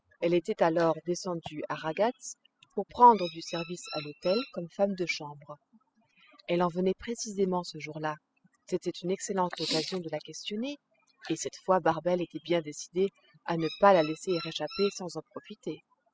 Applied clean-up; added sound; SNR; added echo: classical method spectral subtraction.